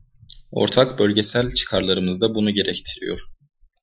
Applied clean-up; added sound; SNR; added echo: classical method Wiener filter.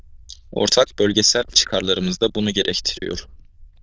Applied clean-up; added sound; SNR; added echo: neural diffusion model UNIVERSE++.